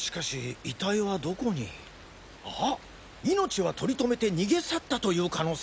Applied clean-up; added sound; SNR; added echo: none; none; none; none.